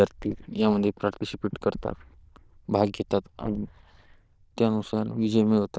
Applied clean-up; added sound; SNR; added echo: neural diffusion model UNIVERSE++.